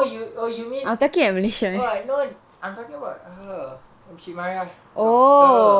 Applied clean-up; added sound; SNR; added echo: none; none; none; none.